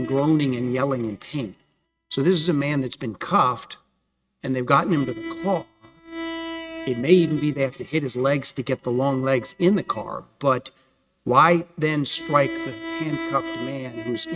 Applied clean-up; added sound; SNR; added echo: neural mask model RNNoise.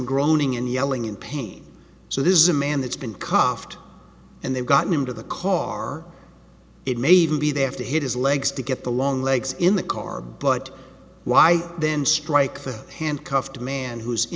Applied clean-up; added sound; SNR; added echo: none; none; none; none.